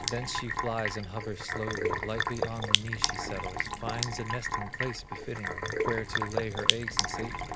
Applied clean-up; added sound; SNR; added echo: none; Sink (filling or washing); -4 dB; none.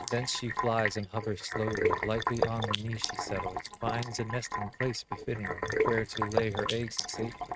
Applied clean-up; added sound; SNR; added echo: neural mask model RNNoise.